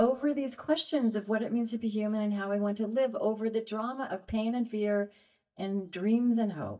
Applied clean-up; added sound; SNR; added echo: neural mask model DeepFilterNet 3.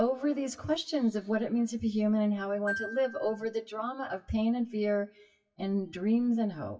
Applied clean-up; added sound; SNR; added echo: classical method WPE with log-MMSE.